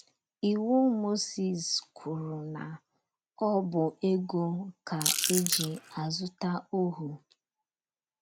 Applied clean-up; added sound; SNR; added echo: none; Chewing, mastication / Crushing; 0 dB; none.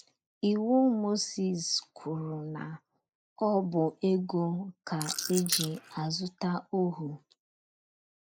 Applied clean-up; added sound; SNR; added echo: neural mask model Resemble Enhance denoiser.